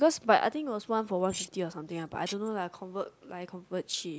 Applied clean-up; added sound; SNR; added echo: neural mask model Resemble Enhance denoiser.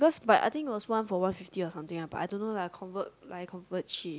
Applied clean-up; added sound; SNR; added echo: none; none; none; none.